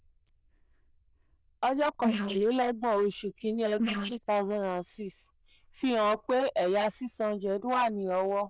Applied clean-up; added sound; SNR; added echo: neural diffusion model UNIVERSE++.